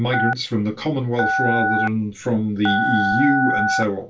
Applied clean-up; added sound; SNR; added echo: none; Telephone; 0 dB; reverberation time 0.2 s.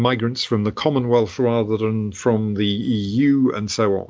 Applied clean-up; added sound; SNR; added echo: none; none; none; none.